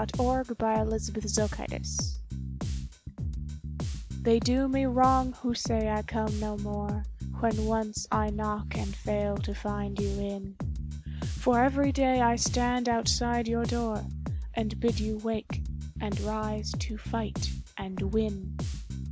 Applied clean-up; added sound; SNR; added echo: none; Bass guitar; 4 dB; none.